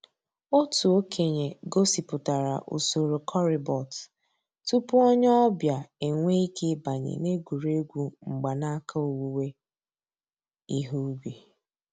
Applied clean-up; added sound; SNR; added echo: none; none; none; none.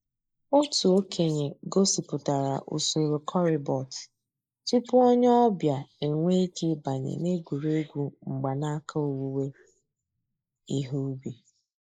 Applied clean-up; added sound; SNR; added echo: neural mask model Resemble Enhance denoiser.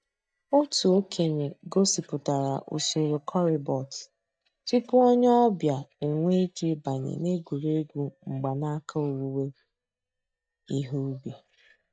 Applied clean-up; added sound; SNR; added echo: neural mask model DeepFilterNet 3.